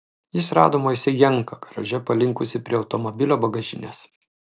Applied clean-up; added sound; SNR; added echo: none; none; none; none.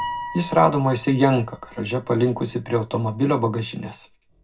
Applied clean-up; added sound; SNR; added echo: none; Piano; 16 dB; reverberation time 0.4 s.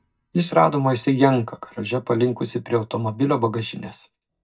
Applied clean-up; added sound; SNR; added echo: neural mask model DeepFilterNet 3.